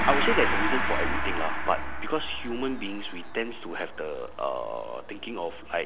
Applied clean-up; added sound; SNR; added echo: none; Gong; -3 dB; none.